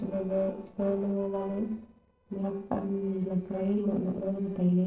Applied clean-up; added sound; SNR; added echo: neural separator model SepFormer DNS4.